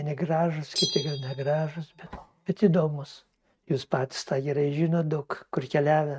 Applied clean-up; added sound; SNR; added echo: neural mask model RNNoise.